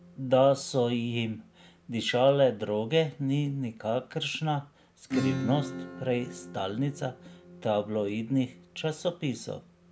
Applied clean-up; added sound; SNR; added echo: none; Acoustic guitar / Strum; 12 dB; none.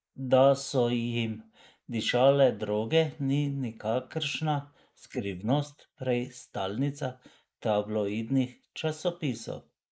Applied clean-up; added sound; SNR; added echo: neural mask model Resemble Enhance denoiser.